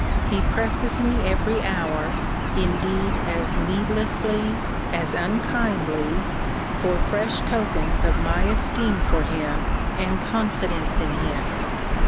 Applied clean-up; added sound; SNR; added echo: none; Gull, seagull / Ocean; -4 dB; none.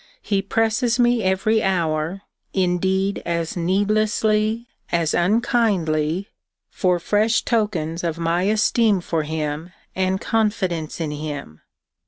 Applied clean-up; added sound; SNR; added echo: none; none; none; none.